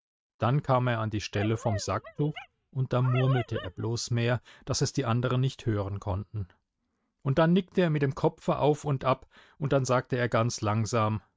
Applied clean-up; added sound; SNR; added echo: neural mask model RNNoise.